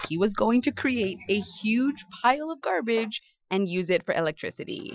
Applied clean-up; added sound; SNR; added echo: classical method Wiener filter.